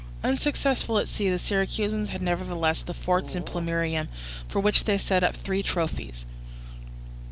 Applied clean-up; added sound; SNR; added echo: none; Fart / Drawer open or close; 17 dB; none.